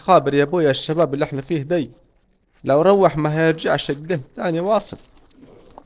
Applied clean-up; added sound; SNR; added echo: neural separator model SepFormer DNS4.